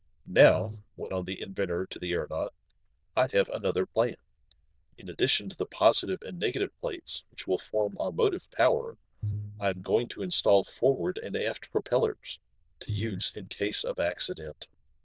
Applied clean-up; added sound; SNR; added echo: neural diffusion model UNIVERSE++.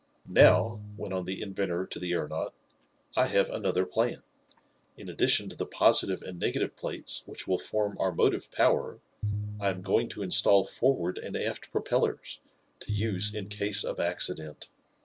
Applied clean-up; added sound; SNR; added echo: none; Piano; 8 dB; none.